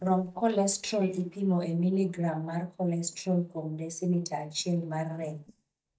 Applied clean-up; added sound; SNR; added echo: neural mask model DeepFilterNet 3.